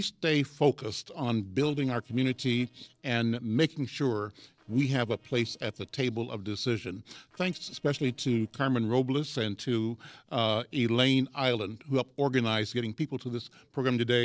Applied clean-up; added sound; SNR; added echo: neural separator model SepFormer DNS4.